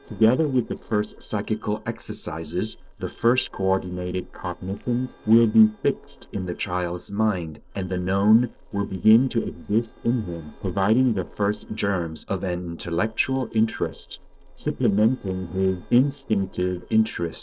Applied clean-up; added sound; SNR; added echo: neural separator model SepFormer DNS4.